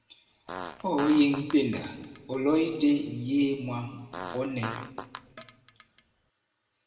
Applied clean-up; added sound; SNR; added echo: none; Fart; 13 dB; reverberation time 1.5 s.